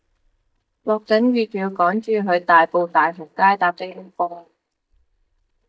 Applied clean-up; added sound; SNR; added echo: neural mask model DeepFilterNet 3.